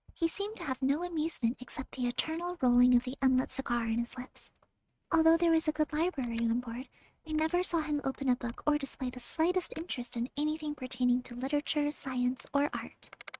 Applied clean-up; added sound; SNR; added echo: neural mask model RNNoise.